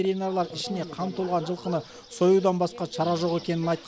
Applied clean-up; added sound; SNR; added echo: none; none; none; none.